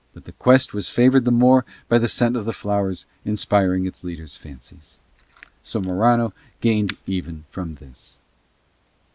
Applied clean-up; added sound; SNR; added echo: neural mask model Resemble Enhance denoiser.